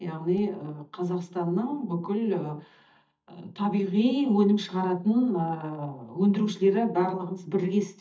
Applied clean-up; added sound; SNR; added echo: neural mask model DeepFilterNet 3.